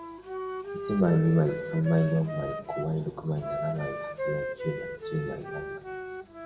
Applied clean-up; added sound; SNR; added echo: none; Wind instrument, woodwind instrument; 6 dB; reverberation time 1.4 s.